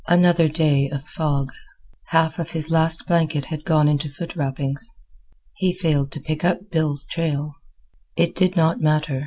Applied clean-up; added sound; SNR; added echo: none; none; none; none.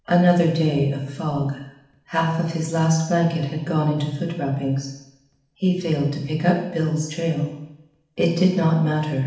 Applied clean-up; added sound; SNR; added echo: none; none; none; reverberation time 0.8 s.